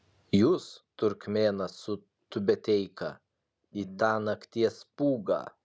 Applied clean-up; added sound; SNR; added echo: none; none; none; none.